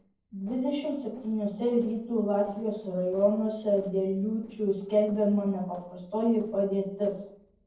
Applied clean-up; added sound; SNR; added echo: neural separator model SepFormer DNS4.